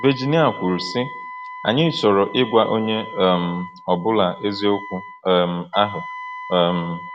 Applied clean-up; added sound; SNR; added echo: none; Wind instrument, woodwind instrument; 14 dB; none.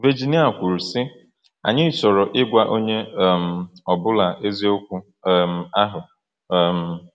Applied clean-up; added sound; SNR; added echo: none; none; none; none.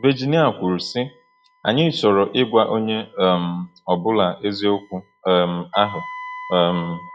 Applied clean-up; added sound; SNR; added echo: classical method log-MMSE.